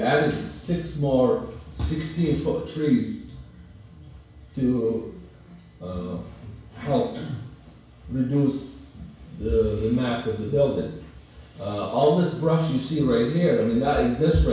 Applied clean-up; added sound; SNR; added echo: none; none; none; reverberation time 0.7 s.